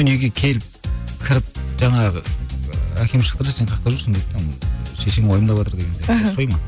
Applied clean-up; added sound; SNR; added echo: none; none; none; none.